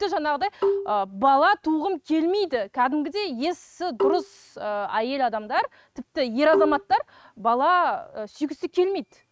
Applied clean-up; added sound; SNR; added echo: neural mask model RNNoise.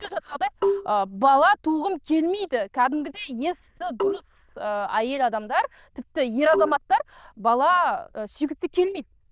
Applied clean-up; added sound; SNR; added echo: neural diffusion model UNIVERSE++.